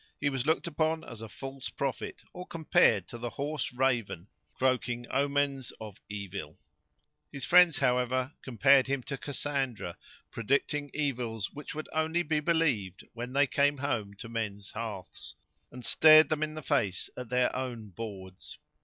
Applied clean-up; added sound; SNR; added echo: none; none; none; none.